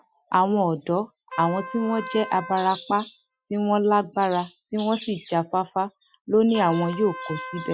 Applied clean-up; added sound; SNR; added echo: classical method Wiener filter.